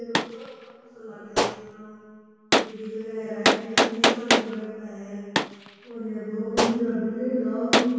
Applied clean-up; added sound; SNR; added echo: none; Gunshot, gunfire; -4 dB; reverberation time 2.0 s.